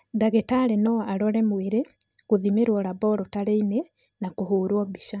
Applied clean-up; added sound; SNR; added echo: none; none; none; none.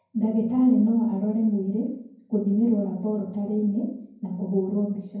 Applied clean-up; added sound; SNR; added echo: none; none; none; reverberation time 0.9 s.